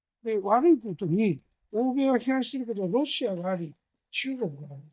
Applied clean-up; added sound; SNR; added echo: neural mask model DeepFilterNet 3.